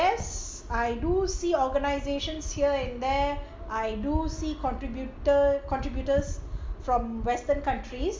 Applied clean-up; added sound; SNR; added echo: none; none; none; none.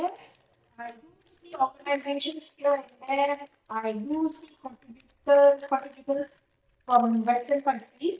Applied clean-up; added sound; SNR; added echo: neural mask model DeepFilterNet 3.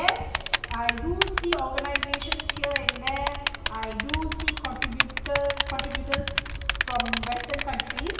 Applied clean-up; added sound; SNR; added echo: none; Typing; -1 dB; reverberation time 1.7 s.